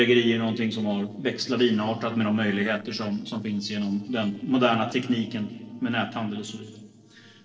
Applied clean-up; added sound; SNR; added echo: neural separator model SepFormer DNS4.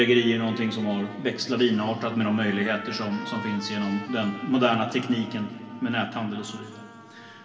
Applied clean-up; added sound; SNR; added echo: none; Trumpet; 16 dB; reverberation time 2.3 s.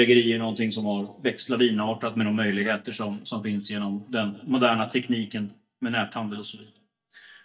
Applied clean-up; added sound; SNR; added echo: neural mask model DeepFilterNet 3.